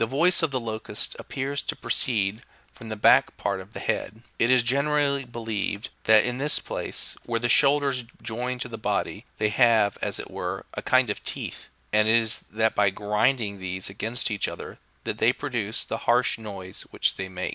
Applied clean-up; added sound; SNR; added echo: none; none; none; none.